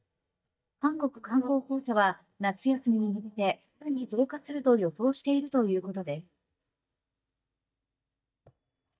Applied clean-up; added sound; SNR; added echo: neural mask model DeepFilterNet 3.